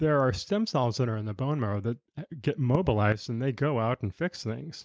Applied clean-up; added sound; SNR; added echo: none; none; none; none.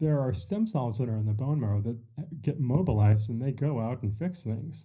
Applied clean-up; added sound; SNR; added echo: none; none; none; reverberation time 0.4 s.